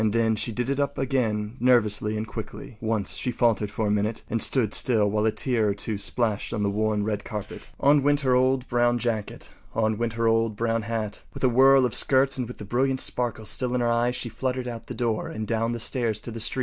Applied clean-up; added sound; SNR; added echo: none; none; none; none.